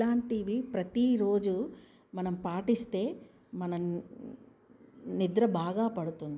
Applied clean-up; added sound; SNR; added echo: none; none; none; none.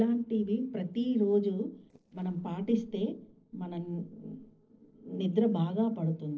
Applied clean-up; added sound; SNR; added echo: neural separator model SepFormer DNS4.